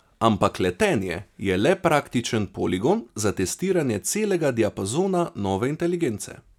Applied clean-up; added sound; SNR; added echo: none; none; none; none.